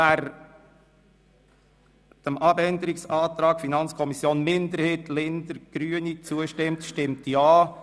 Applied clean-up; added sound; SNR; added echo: none; none; none; none.